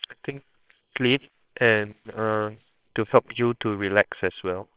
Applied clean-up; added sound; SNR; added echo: neural separator model SepFormer WHAMR!.